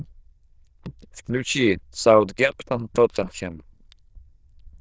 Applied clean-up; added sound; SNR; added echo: neural diffusion model UNIVERSE++.